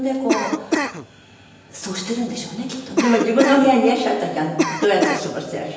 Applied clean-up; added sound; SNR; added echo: none; Cough; 3 dB; reverberation time 1.0 s.